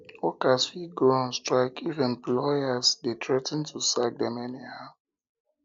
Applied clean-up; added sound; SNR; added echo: none; none; none; none.